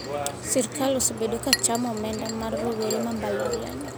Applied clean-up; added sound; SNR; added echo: none; Chink, clink; 4 dB; none.